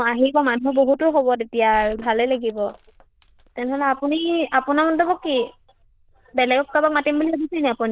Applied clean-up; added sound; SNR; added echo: neural diffusion model UNIVERSE++.